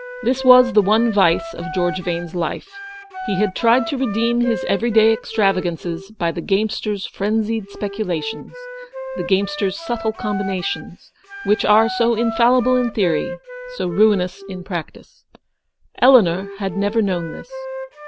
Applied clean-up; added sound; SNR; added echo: none; Wind instrument, woodwind instrument; 12 dB; none.